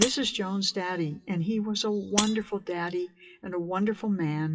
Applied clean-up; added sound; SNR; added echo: classical method WPE with log-MMSE.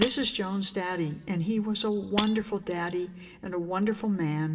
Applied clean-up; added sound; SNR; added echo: none; Shatter; 8 dB; reverberation time 1.2 s.